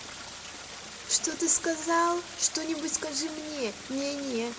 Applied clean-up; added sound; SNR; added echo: none; Stream; 12 dB; reverberation time 1.2 s.